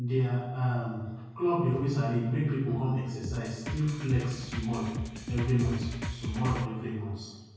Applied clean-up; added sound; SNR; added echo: none; Drum kit; 6 dB; reverberation time 1.3 s.